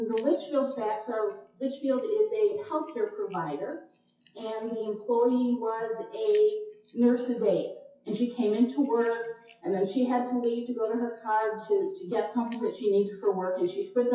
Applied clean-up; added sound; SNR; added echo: classical method WPE with log-MMSE.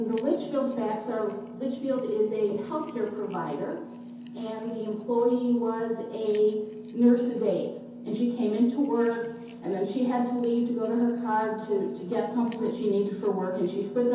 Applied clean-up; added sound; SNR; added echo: none; Bell; 5 dB; reverberation time 0.6 s.